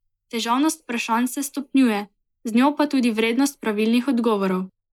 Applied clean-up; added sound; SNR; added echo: neural mask model Resemble Enhance denoiser.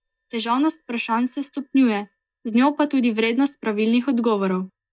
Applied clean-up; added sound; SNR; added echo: neural mask model DeepFilterNet 3.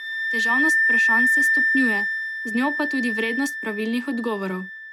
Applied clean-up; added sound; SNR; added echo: none; Wind instrument, woodwind instrument; -4 dB; none.